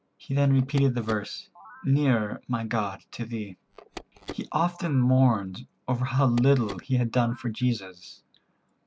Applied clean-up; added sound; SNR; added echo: none; Telephone; 20 dB; none.